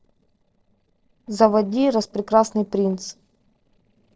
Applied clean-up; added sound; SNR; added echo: neural separator model SepFormer DNS4.